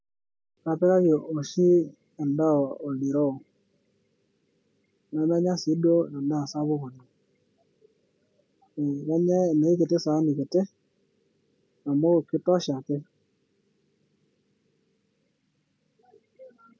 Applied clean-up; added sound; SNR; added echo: none; none; none; none.